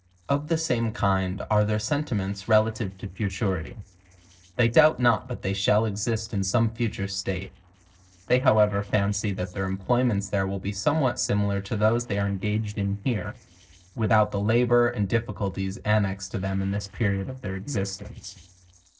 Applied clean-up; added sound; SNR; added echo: neural separator model SepFormer DNS4.